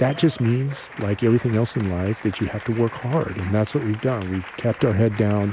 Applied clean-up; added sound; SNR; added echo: none; Applause; 17 dB; none.